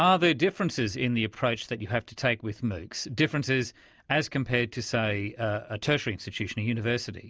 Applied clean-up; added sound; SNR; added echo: none; none; none; none.